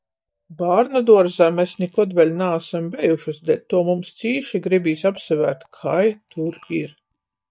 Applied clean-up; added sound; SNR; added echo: neural mask model DeepFilterNet 3.